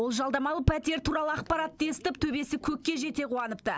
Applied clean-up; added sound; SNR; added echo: none; none; none; none.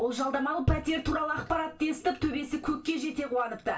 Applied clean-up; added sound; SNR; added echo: none; none; none; reverberation time 0.3 s.